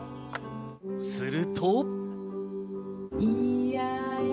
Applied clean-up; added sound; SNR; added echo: none; Clapping; 18 dB; none.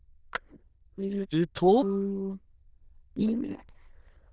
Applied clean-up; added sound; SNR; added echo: neural diffusion model UNIVERSE++.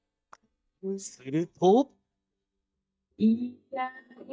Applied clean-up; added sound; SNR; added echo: neural mask model DeepFilterNet 3.